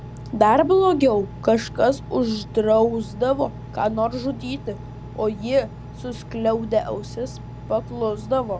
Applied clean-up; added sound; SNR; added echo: none; Engine; 13 dB; none.